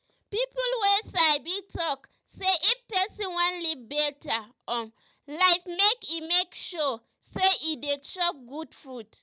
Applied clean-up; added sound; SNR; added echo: none; none; none; none.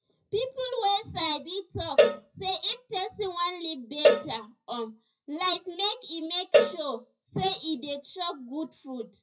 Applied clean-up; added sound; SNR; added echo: classical method WPE with log-MMSE.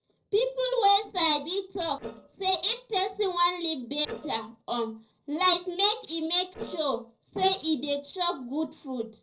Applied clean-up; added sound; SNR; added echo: neural separator model SepFormer DNS4.